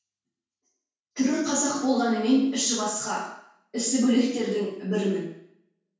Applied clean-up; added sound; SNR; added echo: none; none; none; reverberation time 0.6 s.